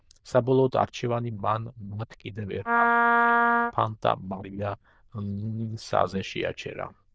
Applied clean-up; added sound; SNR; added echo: neural diffusion model UNIVERSE++.